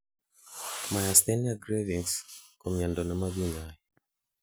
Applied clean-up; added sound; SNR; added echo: none; none; none; none.